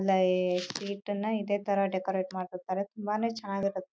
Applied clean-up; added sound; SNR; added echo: none; none; none; none.